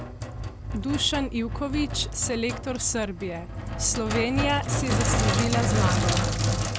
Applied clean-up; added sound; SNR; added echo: none; Sink (filling or washing); -2 dB; none.